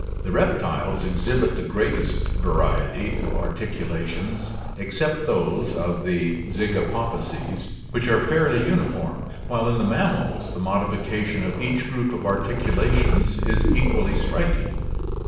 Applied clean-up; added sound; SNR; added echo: none; Purr; 1 dB; reverberation time 0.9 s.